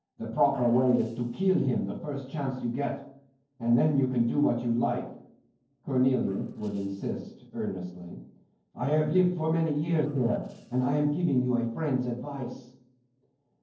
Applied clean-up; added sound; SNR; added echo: neural separator model SepFormer DNS4.